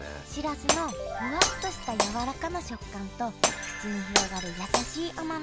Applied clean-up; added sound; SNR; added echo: none; Glass; -2 dB; none.